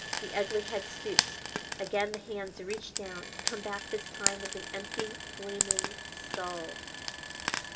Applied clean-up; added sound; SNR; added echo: none; Frying (food); -3 dB; reverberation time 1.9 s.